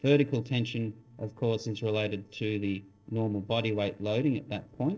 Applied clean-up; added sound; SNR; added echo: neural separator model SepFormer DNS4.